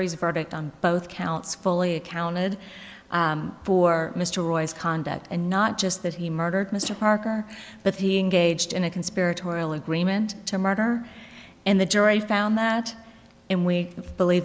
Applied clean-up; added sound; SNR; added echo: none; none; none; none.